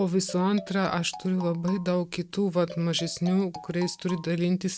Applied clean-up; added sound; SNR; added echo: neural mask model RNNoise.